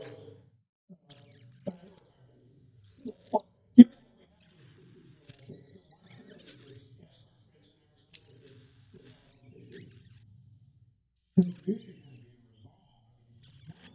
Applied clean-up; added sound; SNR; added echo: neural mask model DeepFilterNet 3.